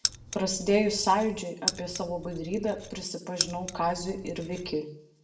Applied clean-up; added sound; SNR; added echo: none; Keys jangling; 7 dB; reverberation time 0.5 s.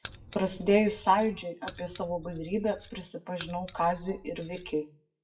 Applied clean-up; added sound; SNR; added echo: classical method WPE with log-MMSE.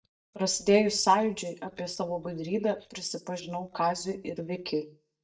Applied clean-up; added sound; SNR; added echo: neural mask model DeepFilterNet 3.